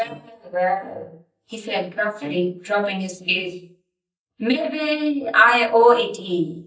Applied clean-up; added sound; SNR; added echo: neural mask model DeepFilterNet 3.